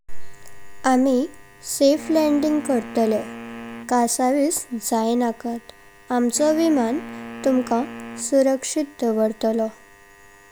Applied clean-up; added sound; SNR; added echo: none; Wind instrument, woodwind instrument; 16 dB; none.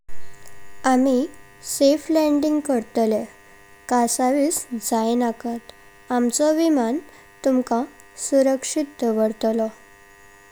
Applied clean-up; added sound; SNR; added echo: none; none; none; none.